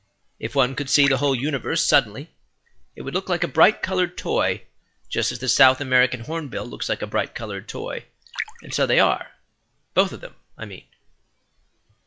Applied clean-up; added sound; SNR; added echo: classical method log-MMSE.